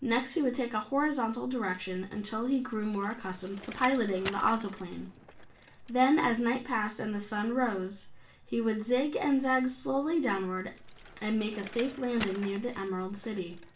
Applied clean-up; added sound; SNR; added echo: none; Bicycle; 19 dB; reverberation time 0.3 s.